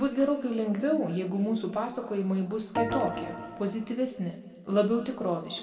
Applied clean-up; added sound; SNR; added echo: none; Organ; 4 dB; reverberation time 1.7 s.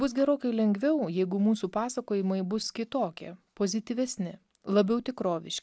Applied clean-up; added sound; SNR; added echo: none; none; none; none.